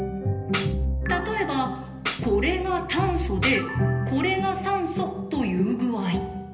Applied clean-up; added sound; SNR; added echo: none; Tambourine; 13 dB; reverberation time 1.4 s.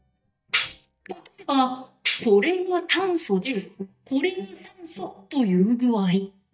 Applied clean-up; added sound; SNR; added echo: neural mask model DeepFilterNet 3.